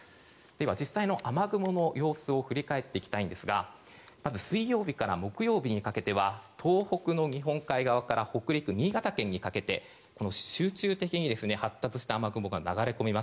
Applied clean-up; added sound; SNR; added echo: none; none; none; none.